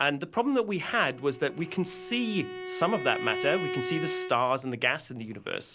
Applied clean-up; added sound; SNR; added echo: none; Bowed string instrument; 9 dB; none.